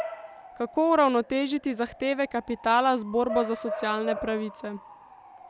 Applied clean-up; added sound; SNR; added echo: none; Bark / Motor vehicle (road) / Siren; 11 dB; none.